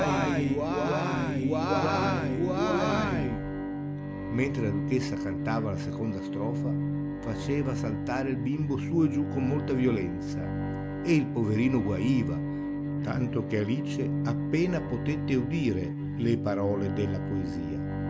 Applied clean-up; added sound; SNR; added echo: none; Bowed string instrument; 2 dB; none.